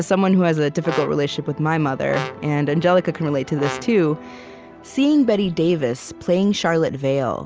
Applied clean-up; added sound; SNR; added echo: none; Brass instrument; 13 dB; none.